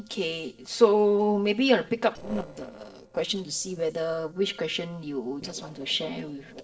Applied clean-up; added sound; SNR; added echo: neural separator model SepFormer DNS4.